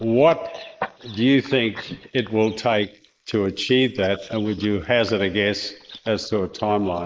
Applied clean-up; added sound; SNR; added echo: neural mask model Resemble Enhance denoiser.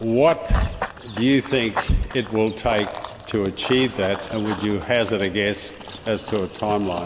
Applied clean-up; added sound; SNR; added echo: none; Run / Bird vocalization, bird call, bird song; 12 dB; none.